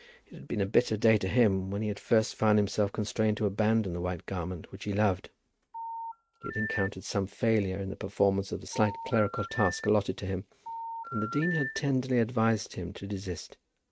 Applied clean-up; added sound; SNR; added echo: neural mask model RNNoise.